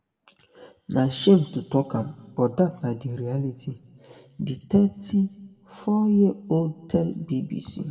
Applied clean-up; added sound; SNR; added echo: none; none; none; reverberation time 1.2 s.